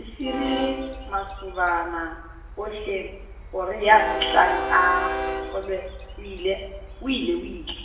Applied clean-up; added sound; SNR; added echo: none; Train; 8 dB; reverberation time 0.9 s.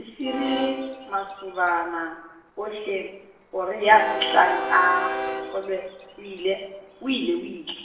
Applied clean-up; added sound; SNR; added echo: neural separator model SepFormer DNS4.